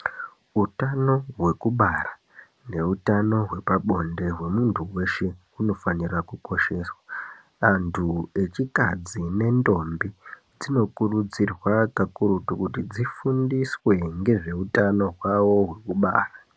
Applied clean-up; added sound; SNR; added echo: none; none; none; none.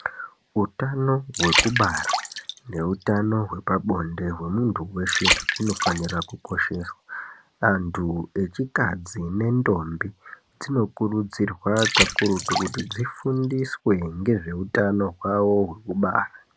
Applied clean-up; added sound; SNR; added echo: none; Water; 4 dB; none.